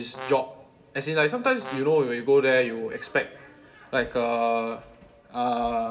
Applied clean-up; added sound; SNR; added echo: none; Brass instrument; 16 dB; reverberation time 1.9 s.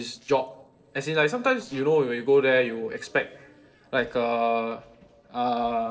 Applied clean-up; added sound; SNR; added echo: neural separator model SepFormer DNS4.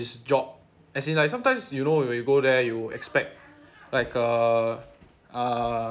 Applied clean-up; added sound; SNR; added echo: none; none; none; none.